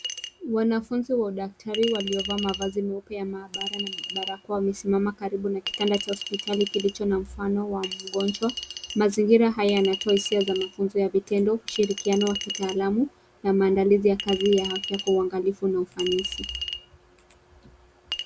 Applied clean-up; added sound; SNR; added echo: none; Chink, clink; 11 dB; none.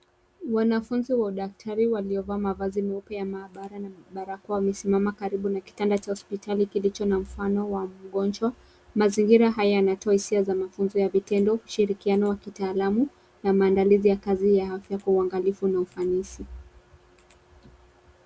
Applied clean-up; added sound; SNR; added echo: none; none; none; none.